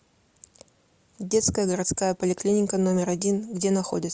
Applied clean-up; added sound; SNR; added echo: none; none; none; none.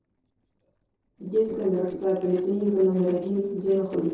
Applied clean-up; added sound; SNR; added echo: neural separator model SepFormer DNS4.